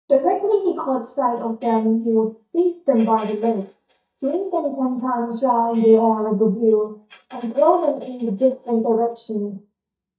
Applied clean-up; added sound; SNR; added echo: neural mask model DeepFilterNet 3.